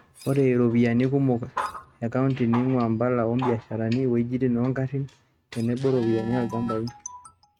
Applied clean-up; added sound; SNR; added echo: neural mask model RNNoise.